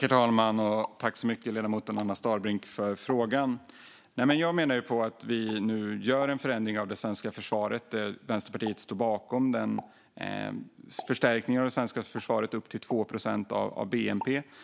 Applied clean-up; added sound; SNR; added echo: none; Explosion; 19 dB; none.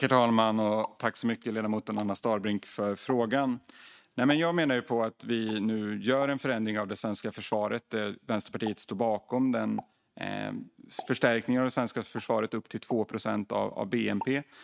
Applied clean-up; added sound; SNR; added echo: neural mask model RNNoise.